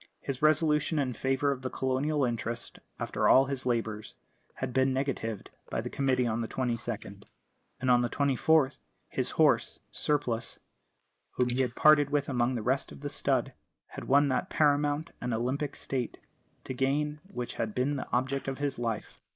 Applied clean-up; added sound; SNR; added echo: neural mask model Resemble Enhance denoiser.